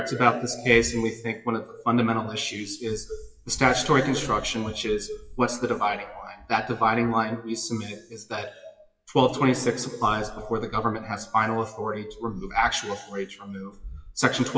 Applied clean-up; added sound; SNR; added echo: classical method WPE with log-MMSE.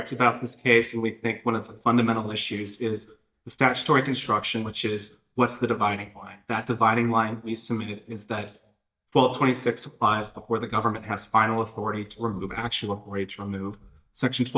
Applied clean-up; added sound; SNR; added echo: neural mask model DeepFilterNet 3.